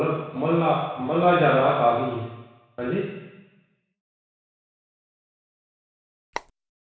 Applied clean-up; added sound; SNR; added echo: none; Telephone; 11 dB; reverberation time 1.1 s.